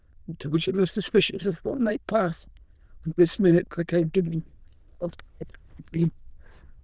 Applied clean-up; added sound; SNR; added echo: neural diffusion model UNIVERSE++.